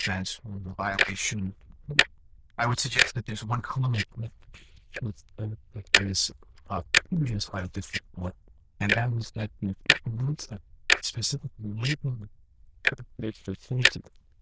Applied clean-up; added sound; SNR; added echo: neural diffusion model UNIVERSE++.